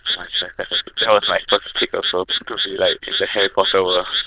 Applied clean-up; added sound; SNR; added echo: neural diffusion model UNIVERSE++.